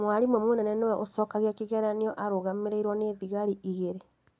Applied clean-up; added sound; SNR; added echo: none; none; none; none.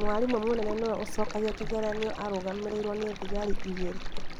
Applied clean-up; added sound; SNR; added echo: none; Stream; 0 dB; none.